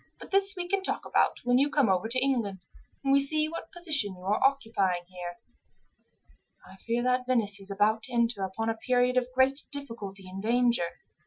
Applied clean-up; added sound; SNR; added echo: classical method Wiener filter.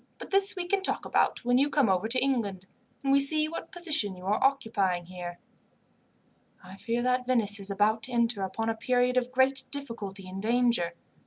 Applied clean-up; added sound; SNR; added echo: none; none; none; none.